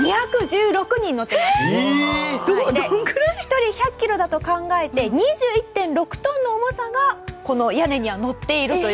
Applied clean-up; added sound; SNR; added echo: none; none; none; none.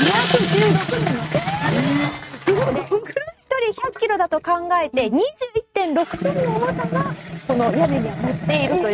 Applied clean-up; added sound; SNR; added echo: neural mask model RNNoise.